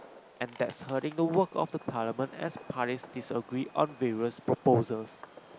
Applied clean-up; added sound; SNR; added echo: none; Fireworks; 20 dB; none.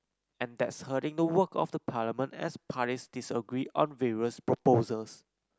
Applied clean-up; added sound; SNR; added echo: none; none; none; none.